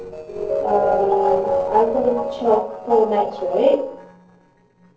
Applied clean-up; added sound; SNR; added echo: neural separator model SepFormer DNS4.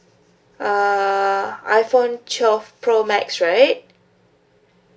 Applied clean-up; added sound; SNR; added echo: none; none; none; none.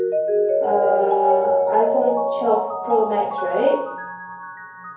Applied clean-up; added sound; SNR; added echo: none; Mallet percussion; -1 dB; reverberation time 0.9 s.